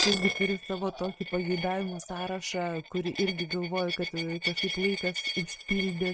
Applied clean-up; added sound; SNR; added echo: neural mask model RNNoise.